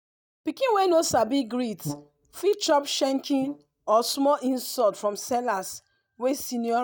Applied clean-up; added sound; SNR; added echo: neural mask model DeepFilterNet 3.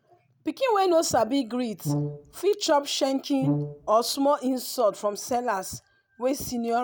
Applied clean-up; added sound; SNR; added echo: none; Brass instrument; 4 dB; none.